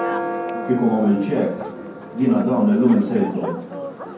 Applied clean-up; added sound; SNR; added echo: none; Church bell; 8 dB; reverberation time 0.9 s.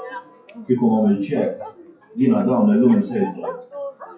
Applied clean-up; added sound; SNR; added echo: classical method WPE with log-MMSE.